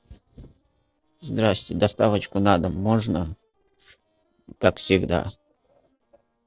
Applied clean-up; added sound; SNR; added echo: neural separator model SepFormer DNS4.